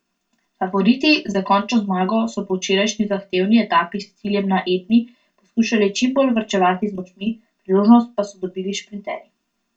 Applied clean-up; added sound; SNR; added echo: none; none; none; reverberation time 0.2 s.